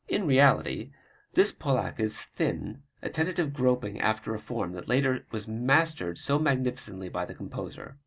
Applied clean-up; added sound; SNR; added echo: none; none; none; none.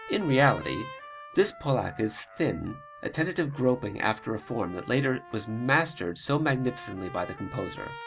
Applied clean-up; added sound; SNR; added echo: none; Trumpet; 17 dB; none.